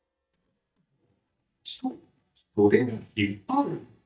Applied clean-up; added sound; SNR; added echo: neural mask model DeepFilterNet 3.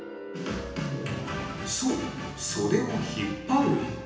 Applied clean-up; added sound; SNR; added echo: none; Wind instrument, woodwind instrument; 17 dB; reverberation time 0.9 s.